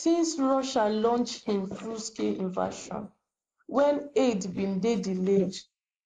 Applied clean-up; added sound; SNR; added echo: neural mask model Resemble Enhance denoiser.